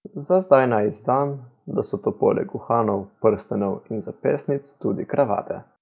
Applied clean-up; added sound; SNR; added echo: none; none; none; none.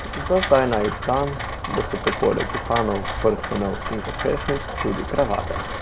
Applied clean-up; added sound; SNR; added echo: none; Rain; 5 dB; none.